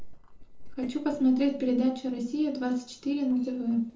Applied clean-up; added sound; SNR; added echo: neural separator model SepFormer DNS4.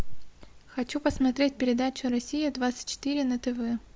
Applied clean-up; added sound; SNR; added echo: none; none; none; none.